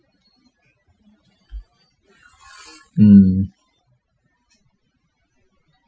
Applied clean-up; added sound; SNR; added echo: classical method Wiener filter.